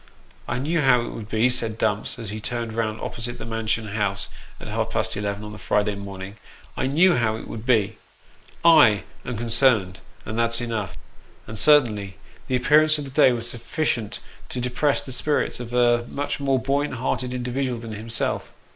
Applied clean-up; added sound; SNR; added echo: neural mask model Resemble Enhance denoiser.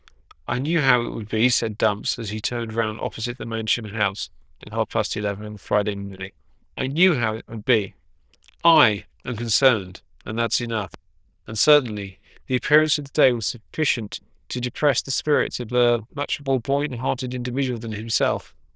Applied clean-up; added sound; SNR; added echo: neural diffusion model UNIVERSE++.